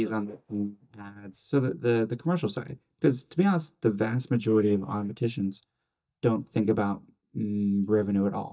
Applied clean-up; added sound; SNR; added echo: neural mask model DeepFilterNet 3.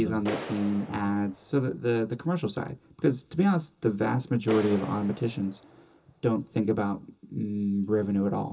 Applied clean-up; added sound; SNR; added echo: none; Clapping; 16 dB; reverberation time 0.2 s.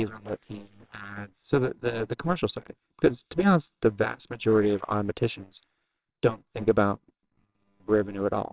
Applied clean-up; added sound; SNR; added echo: neural separator model SepFormer WHAMR!.